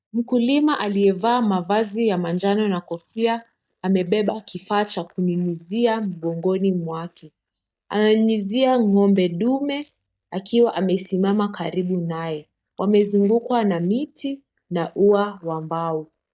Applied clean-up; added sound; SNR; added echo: neural mask model DeepFilterNet 3.